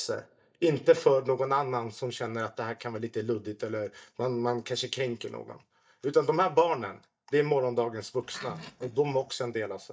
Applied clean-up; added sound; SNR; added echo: neural mask model DeepFilterNet 3.